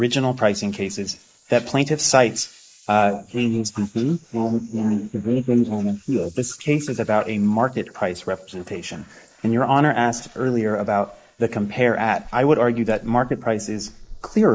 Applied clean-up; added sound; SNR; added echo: neural mask model Resemble Enhance denoiser.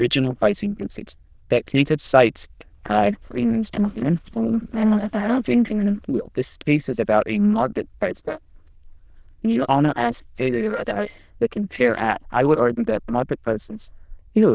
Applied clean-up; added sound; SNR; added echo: neural diffusion model UNIVERSE++.